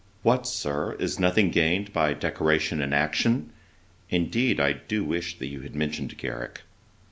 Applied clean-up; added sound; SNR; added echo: none; none; none; none.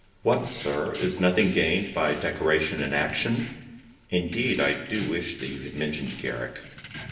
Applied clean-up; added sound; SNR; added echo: none; Keys jangling; 14 dB; reverberation time 1.1 s.